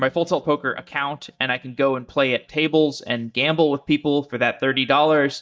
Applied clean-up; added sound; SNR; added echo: neural mask model DeepFilterNet 3.